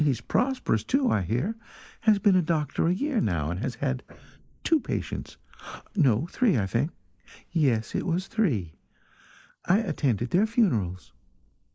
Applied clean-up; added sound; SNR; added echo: neural mask model Resemble Enhance denoiser.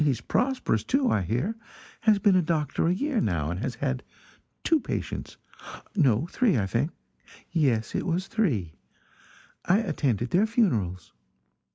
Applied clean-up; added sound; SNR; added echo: none; none; none; none.